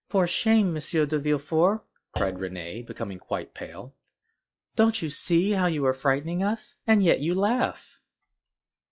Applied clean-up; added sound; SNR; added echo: classical method log-MMSE.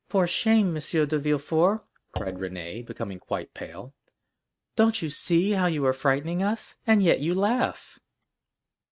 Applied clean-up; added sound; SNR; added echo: neural mask model RNNoise.